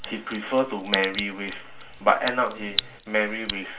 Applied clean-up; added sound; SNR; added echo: none; Crack; 8 dB; reverberation time 0.2 s.